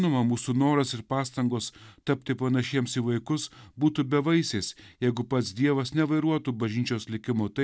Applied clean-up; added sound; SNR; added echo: none; none; none; none.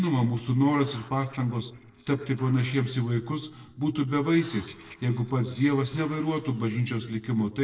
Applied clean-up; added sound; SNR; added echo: neural separator model SepFormer DNS4.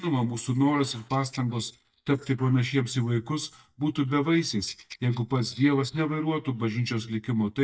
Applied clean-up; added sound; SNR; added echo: neural mask model DeepFilterNet 3.